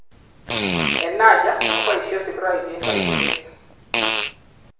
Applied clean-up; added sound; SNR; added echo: none; Fart; 1 dB; reverberation time 0.7 s.